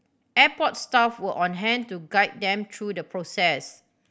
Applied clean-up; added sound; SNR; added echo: none; none; none; none.